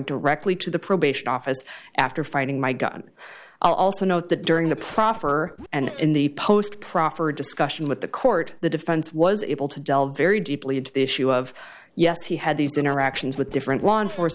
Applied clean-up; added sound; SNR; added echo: none; Scratching (performance technique); 18 dB; none.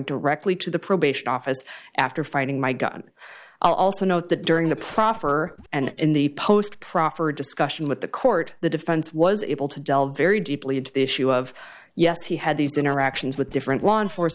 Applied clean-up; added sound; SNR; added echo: neural mask model DeepFilterNet 3.